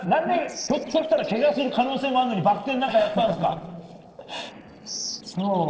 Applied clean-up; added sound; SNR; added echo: neural separator model SepFormer DNS4.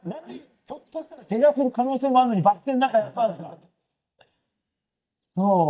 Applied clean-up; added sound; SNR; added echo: neural mask model DeepFilterNet 3.